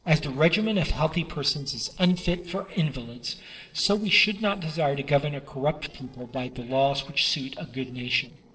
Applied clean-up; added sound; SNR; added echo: neural separator model SepFormer DNS4.